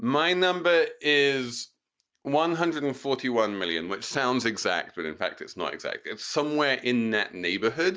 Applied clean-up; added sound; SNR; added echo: none; none; none; none.